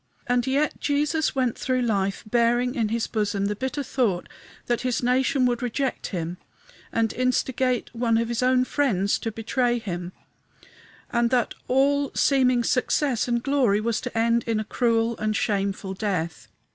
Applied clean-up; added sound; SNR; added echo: none; none; none; none.